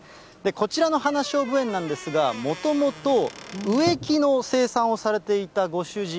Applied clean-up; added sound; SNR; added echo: none; Squeak / Wood; 15 dB; none.